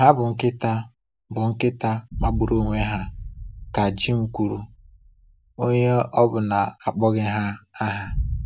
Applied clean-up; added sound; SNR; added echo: none; Boom; 11 dB; none.